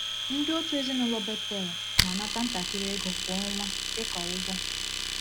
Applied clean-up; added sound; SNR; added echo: none; Domestic sounds, home sounds; -3 dB; none.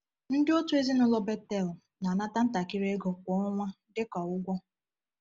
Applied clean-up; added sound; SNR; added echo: none; none; none; none.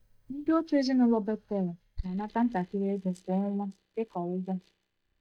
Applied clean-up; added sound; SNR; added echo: neural mask model DeepFilterNet 3.